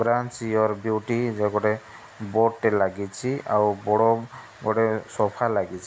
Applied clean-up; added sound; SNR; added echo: none; none; none; none.